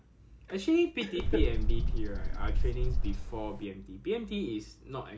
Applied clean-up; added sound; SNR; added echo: none; Bird; -3 dB; none.